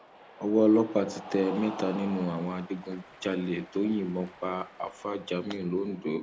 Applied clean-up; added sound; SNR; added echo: none; Cheering; 17 dB; none.